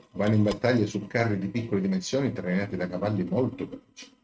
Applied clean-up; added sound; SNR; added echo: neural mask model RNNoise.